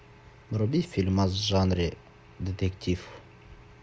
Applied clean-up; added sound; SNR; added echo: none; none; none; none.